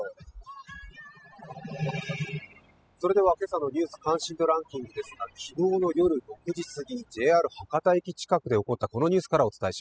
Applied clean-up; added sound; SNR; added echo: classical method spectral subtraction.